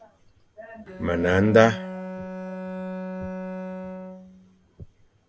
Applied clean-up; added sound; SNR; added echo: none; Bowed string instrument; 9 dB; none.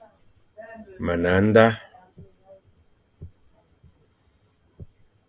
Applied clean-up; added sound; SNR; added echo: none; none; none; none.